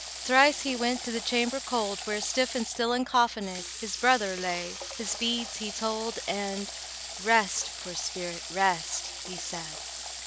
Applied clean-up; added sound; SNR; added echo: none; Water tap, faucet / Water; 9 dB; none.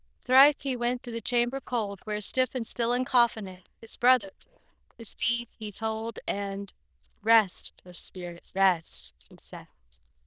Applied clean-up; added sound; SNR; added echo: neural diffusion model UNIVERSE++.